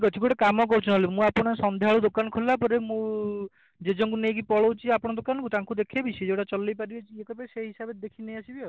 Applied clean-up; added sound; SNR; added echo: none; none; none; none.